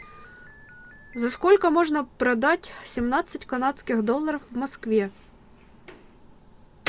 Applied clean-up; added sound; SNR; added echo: none; Slam; 19 dB; none.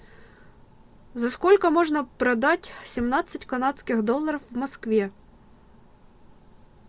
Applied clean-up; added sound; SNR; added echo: none; none; none; none.